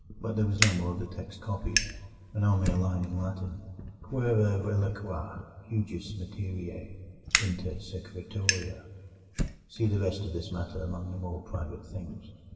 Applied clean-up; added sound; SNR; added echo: none; Fire; 5 dB; reverberation time 1.9 s.